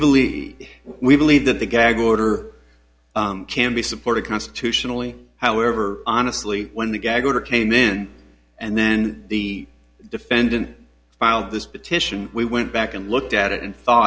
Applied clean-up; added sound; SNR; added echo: none; none; none; none.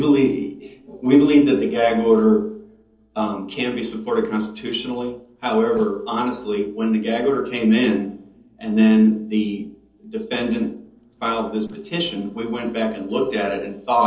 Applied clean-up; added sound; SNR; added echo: neural separator model SepFormer DNS4.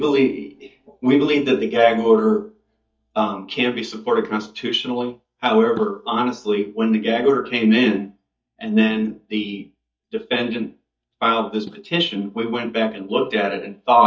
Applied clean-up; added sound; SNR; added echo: neural mask model DeepFilterNet 3.